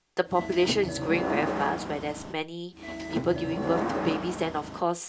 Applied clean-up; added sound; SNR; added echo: none; Subway, metro, underground / Sliding door; 3 dB; reverberation time 0.2 s.